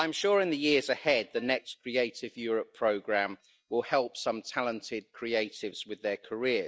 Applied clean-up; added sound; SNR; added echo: neural mask model DeepFilterNet 3.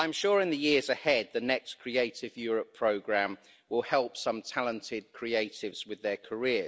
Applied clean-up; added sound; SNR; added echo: none; none; none; none.